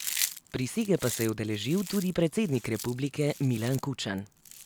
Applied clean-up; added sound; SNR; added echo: none; Chewing, mastication; 10 dB; none.